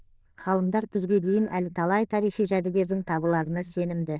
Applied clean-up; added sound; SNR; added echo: neural diffusion model UNIVERSE++.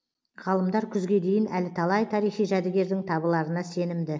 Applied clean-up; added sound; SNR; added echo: none; none; none; none.